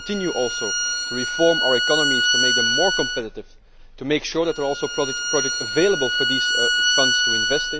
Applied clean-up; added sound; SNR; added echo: none; Bowed string instrument; -2 dB; none.